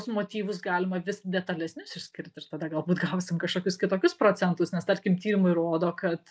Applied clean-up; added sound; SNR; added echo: none; none; none; none.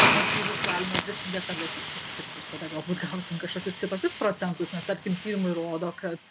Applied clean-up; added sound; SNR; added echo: none; Hiss; -3 dB; none.